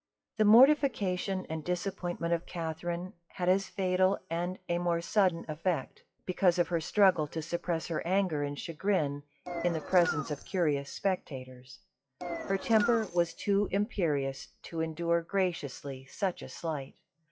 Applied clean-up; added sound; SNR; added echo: classical method WPE with log-MMSE.